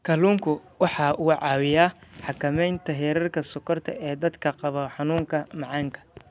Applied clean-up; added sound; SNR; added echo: none; none; none; none.